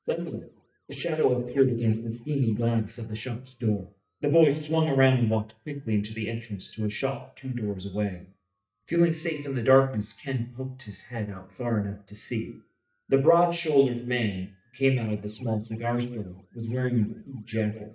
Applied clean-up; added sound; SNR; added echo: neural mask model DeepFilterNet 3.